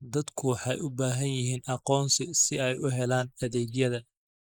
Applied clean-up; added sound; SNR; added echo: neural mask model Resemble Enhance denoiser.